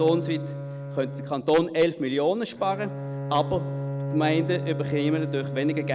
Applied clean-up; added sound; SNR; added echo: none; Bowed string instrument; 6 dB; none.